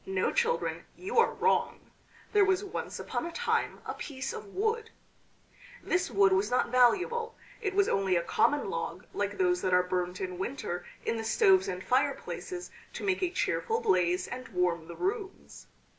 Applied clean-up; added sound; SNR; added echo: none; none; none; none.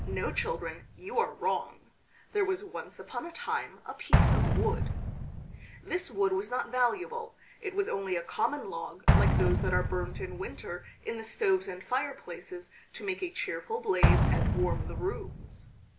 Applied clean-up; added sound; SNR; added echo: none; Explosion; -1 dB; none.